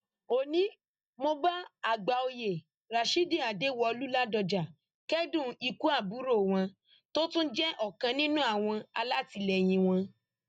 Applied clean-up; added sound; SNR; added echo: neural mask model DeepFilterNet 3.